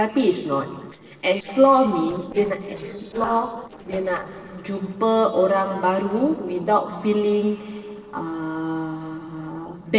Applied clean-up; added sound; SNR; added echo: neural separator model SepFormer DNS4.